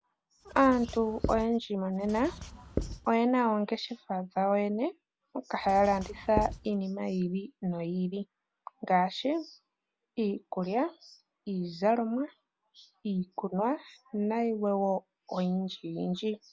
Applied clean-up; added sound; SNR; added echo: none; Writing; 9 dB; none.